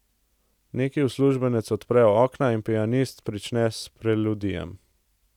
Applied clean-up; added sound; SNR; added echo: none; none; none; none.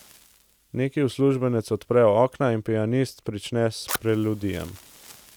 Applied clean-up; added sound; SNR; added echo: none; Fire; 18 dB; none.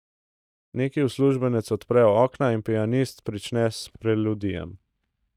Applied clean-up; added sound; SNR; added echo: neural mask model DeepFilterNet 3.